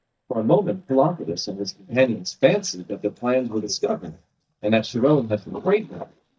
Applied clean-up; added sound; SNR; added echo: neural mask model DeepFilterNet 3.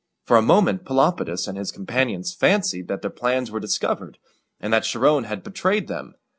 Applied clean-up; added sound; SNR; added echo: none; none; none; none.